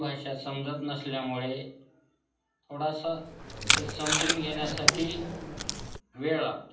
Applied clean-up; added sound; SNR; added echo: none; Packing tape, duct tape; -4 dB; reverberation time 0.6 s.